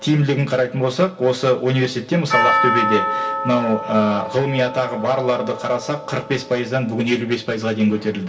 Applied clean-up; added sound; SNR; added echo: none; Percussion; 6 dB; reverberation time 0.2 s.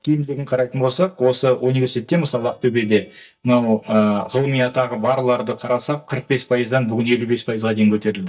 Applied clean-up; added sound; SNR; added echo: neural mask model DeepFilterNet 3.